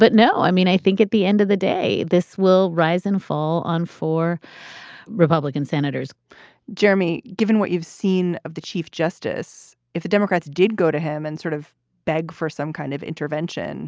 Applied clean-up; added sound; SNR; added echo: none; none; none; none.